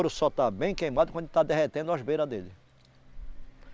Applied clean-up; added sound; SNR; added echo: none; Meow / Purr; 15 dB; none.